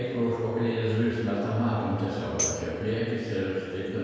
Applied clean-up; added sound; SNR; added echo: none; Tambourine; 8 dB; reverberation time 1.9 s.